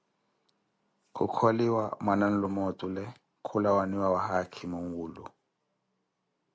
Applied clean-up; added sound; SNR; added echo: none; none; none; none.